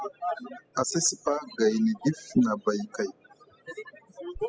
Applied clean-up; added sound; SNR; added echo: classical method spectral subtraction.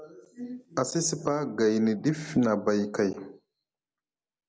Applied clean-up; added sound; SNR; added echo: none; none; none; none.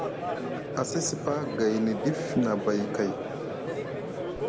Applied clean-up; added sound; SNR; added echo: none; Crowd; 3 dB; none.